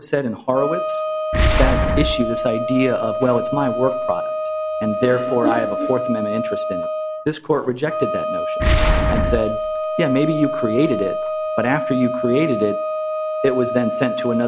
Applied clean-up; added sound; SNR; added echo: none; Wind instrument, woodwind instrument + Boom; 0 dB; none.